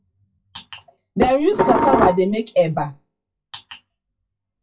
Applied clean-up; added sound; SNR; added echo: classical method WPE with log-MMSE.